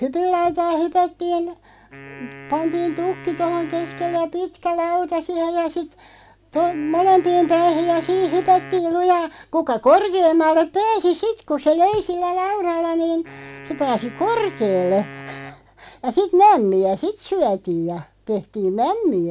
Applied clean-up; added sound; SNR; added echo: none; Wind instrument, woodwind instrument; 19 dB; none.